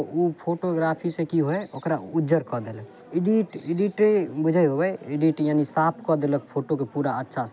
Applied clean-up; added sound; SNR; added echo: none; none; none; none.